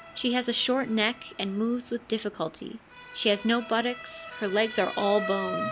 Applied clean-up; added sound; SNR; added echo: none; Motor vehicle (road) / Siren; 11 dB; none.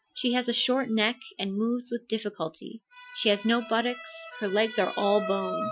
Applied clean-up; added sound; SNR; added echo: classical method Wiener filter.